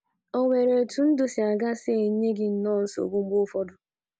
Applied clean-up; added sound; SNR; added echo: none; none; none; none.